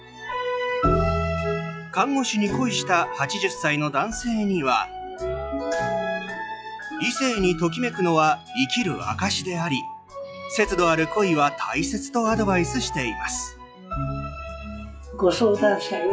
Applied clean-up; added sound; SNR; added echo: classical method log-MMSE.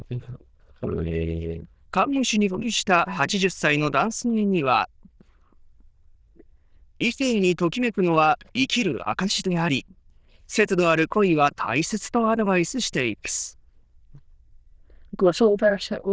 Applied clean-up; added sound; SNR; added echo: neural diffusion model UNIVERSE++.